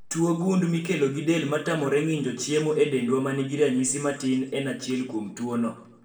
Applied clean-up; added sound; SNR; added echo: none; none; none; reverberation time 0.6 s.